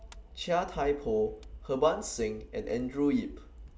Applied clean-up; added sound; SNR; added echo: none; Fire; 16 dB; none.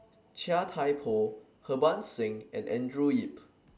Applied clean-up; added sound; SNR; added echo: none; none; none; none.